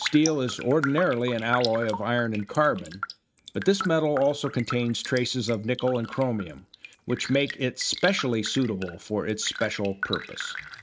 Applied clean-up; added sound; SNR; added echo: neural mask model RNNoise.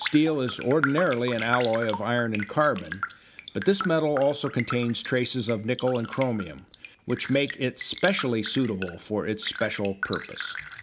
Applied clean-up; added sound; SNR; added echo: none; Raindrop; 10 dB; none.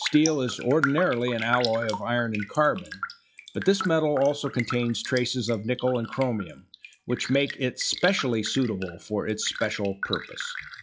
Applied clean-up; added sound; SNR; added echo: classical method log-MMSE.